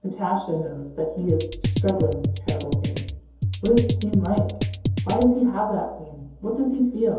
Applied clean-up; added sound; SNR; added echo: none; Drum kit; 1 dB; reverberation time 0.8 s.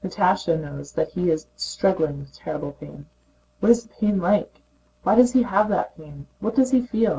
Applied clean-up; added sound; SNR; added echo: none; none; none; none.